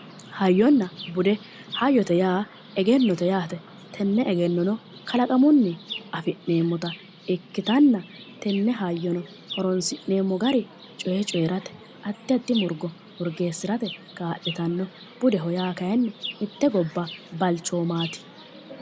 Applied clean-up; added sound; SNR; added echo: none; Chirp, tweet; 17 dB; none.